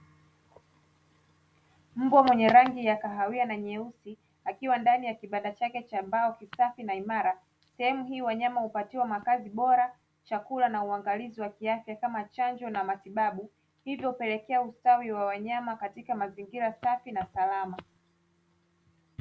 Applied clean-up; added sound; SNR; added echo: none; none; none; none.